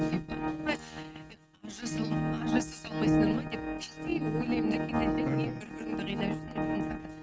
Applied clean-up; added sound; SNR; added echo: neural mask model RNNoise.